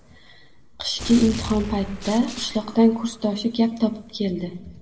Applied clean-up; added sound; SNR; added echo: none; Gunshot, gunfire; 14 dB; reverberation time 1.4 s.